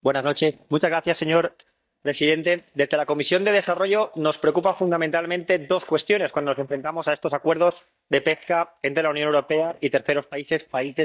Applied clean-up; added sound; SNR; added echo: neural mask model DeepFilterNet 3.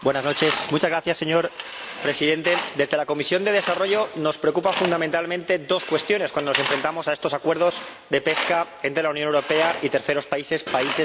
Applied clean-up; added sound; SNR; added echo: none; Tools; 9 dB; none.